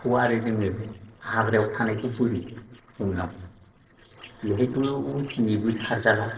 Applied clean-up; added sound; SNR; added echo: neural separator model SepFormer DNS4.